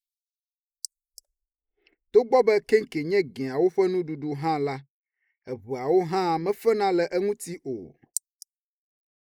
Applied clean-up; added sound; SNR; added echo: neural mask model Resemble Enhance denoiser.